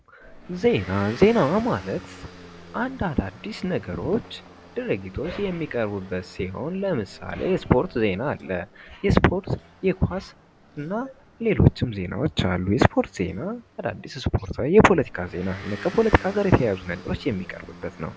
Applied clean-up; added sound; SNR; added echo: none; Motor vehicle (road) / Engine; 20 dB; none.